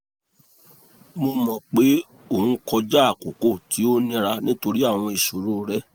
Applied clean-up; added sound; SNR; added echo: none; none; none; none.